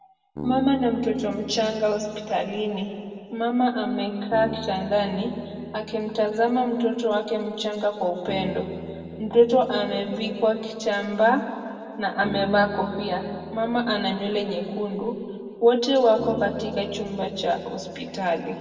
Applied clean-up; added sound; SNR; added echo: none; Bass guitar; 15 dB; reverberation time 2.1 s.